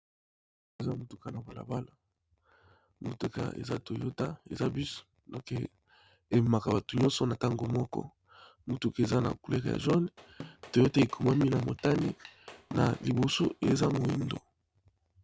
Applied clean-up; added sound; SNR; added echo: none; Drum / Drum kit; 18 dB; none.